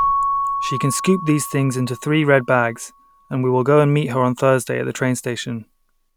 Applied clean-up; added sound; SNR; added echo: none; Keyboard (musical) / Bell; 8 dB; none.